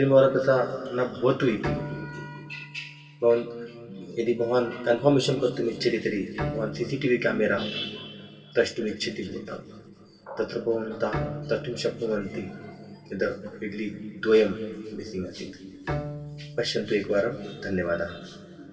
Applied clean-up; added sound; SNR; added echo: none; Bowed string instrument; 13 dB; reverberation time 2.4 s.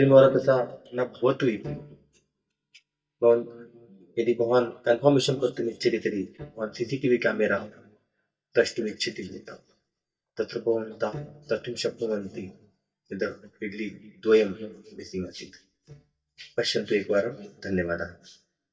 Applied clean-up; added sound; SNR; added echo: neural mask model DeepFilterNet 3.